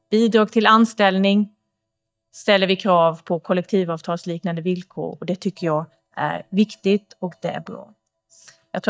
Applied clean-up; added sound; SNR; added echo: neural mask model DeepFilterNet 3.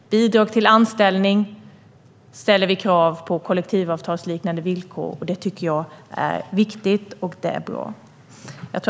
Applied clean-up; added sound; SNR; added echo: none; none; none; none.